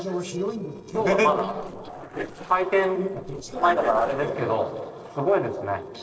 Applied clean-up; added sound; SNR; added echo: neural separator model SepFormer DNS4.